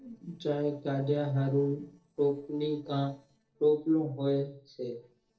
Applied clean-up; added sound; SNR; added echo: neural separator model SepFormer DNS4.